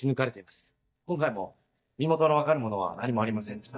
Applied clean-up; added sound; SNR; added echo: neural mask model DeepFilterNet 3.